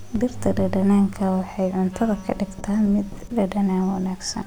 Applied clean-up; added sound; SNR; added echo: none; Wind instrument, woodwind instrument + Knock; 18 dB; none.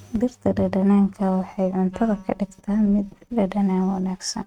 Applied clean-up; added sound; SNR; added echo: neural mask model RNNoise.